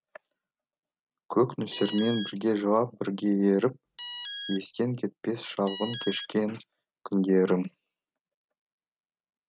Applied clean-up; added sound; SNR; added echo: none; Alarm; 11 dB; none.